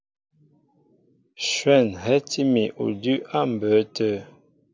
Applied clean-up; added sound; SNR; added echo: none; none; none; none.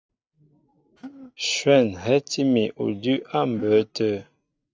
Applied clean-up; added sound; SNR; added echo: neural mask model RNNoise.